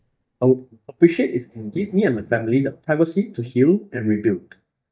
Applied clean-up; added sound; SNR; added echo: neural mask model DeepFilterNet 3.